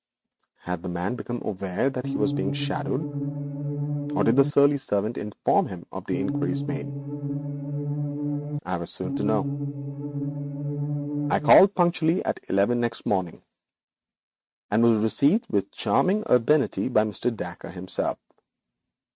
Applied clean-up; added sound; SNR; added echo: neural mask model RNNoise.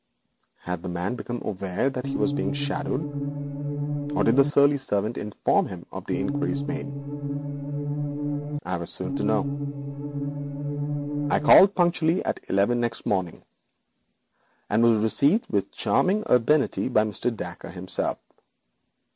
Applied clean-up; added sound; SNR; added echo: none; Musical instrument; 2 dB; none.